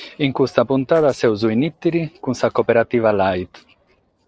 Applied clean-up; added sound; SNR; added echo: neural separator model SepFormer DNS4.